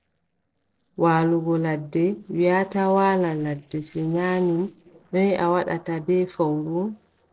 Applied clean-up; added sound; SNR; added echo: neural separator model SepFormer DNS4.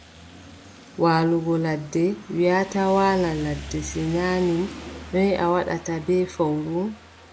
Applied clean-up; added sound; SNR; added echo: none; Rain; 17 dB; none.